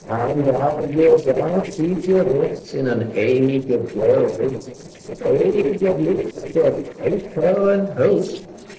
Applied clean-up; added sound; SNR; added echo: neural separator model SepFormer DNS4.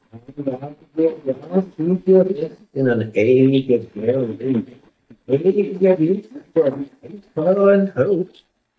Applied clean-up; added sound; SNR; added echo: neural mask model DeepFilterNet 3.